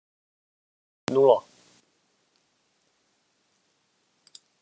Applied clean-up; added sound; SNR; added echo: none; none; none; none.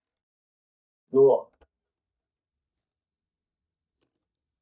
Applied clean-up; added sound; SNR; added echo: neural mask model DeepFilterNet 3.